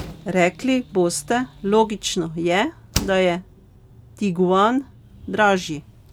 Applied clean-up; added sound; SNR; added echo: none; Slam; 16 dB; none.